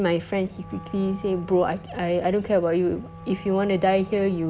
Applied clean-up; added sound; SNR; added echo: none; Wind instrument, woodwind instrument; 19 dB; none.